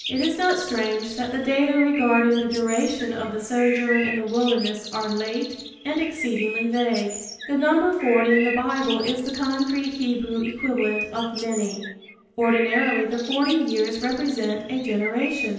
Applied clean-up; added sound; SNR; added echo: none; Bird; 10 dB; reverberation time 0.9 s.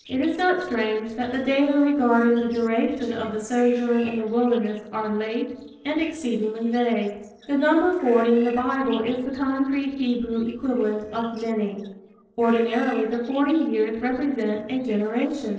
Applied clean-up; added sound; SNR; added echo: neural separator model SepFormer DNS4.